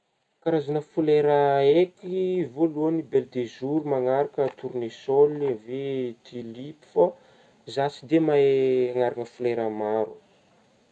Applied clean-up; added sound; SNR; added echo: none; none; none; none.